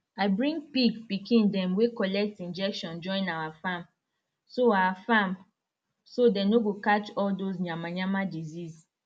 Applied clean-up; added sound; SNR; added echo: none; none; none; none.